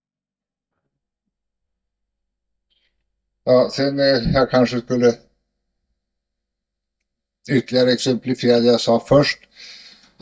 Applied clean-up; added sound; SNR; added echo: neural mask model DeepFilterNet 3.